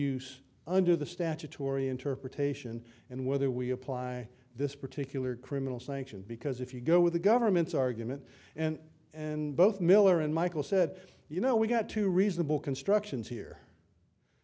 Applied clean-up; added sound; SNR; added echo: none; none; none; none.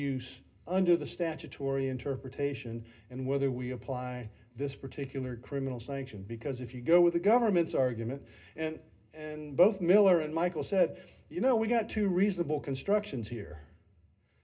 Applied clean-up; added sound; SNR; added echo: none; none; none; reverberation time 0.2 s.